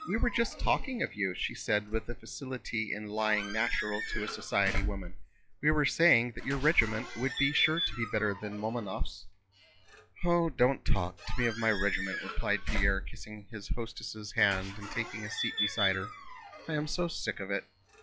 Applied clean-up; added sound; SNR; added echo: classical method log-MMSE.